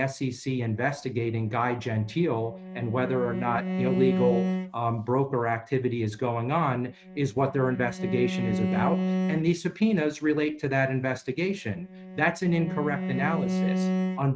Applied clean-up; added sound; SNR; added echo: neural mask model RNNoise.